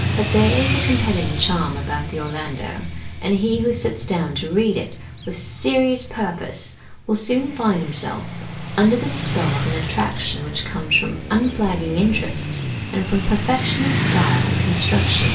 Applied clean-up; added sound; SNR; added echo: none; Motorcycle / Traffic noise, roadway noise; 3 dB; reverberation time 0.3 s.